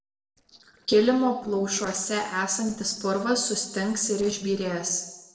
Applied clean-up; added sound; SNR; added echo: neural separator model SepFormer DNS4.